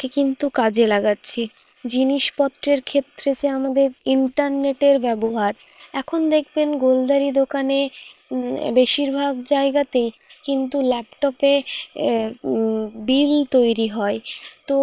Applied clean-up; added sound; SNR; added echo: neural separator model SepFormer WHAM!.